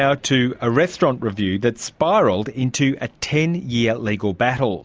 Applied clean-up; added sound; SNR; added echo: none; none; none; none.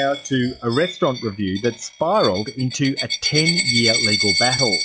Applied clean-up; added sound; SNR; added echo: classical method log-MMSE.